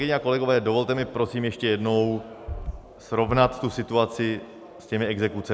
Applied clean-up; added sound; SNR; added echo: none; none; none; none.